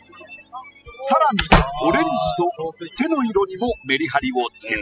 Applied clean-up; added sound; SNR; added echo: classical method spectral subtraction.